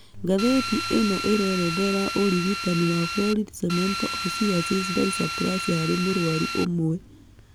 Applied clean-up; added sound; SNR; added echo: none; Drill; 5 dB; none.